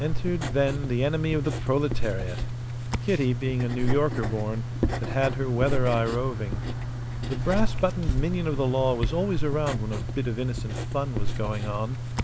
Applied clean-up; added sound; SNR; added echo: none; Writing; 0 dB; none.